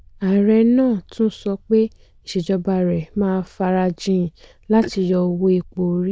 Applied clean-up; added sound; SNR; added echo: neural diffusion model UNIVERSE++.